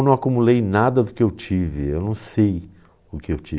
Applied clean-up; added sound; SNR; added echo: none; none; none; none.